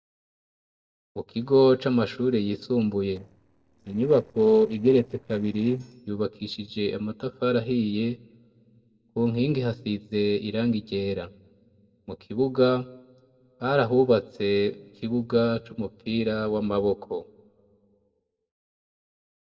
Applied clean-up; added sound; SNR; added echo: neural separator model SepFormer DNS4.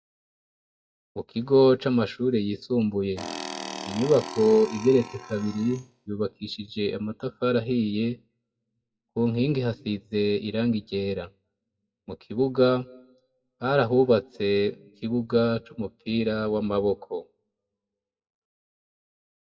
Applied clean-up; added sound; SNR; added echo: classical method WPE with log-MMSE.